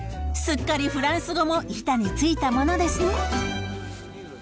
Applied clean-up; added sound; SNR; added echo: none; none; none; none.